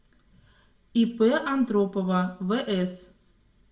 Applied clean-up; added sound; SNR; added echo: none; none; none; reverberation time 0.4 s.